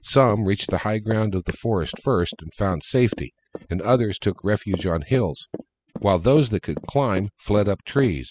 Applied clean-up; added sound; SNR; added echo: classical method spectral subtraction.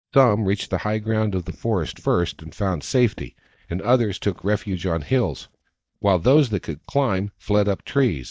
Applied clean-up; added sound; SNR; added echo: neural mask model DeepFilterNet 3.